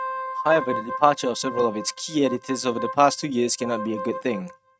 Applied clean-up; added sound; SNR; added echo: neural mask model RNNoise.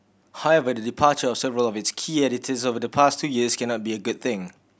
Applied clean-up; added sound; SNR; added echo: none; none; none; none.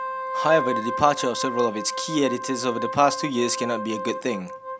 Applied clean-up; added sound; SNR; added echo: none; Wind instrument, woodwind instrument; 6 dB; none.